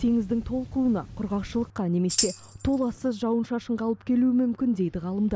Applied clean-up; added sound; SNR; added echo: none; Tambourine; 7 dB; none.